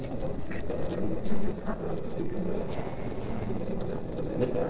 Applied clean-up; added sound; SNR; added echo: neural separator model SepFormer DNS4.